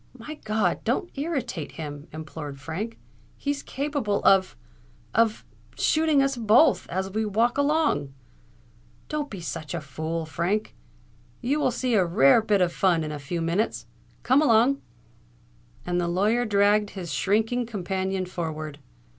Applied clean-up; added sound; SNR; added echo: none; none; none; none.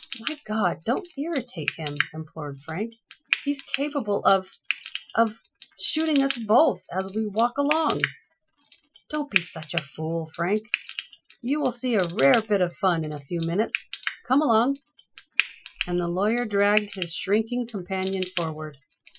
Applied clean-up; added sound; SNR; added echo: classical method Wiener filter.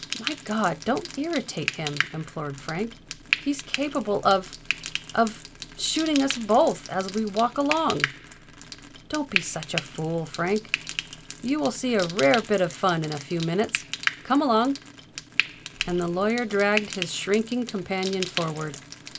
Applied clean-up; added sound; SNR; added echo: none; Frying (food); 8 dB; none.